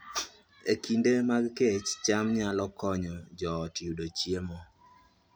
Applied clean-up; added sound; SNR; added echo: none; none; none; none.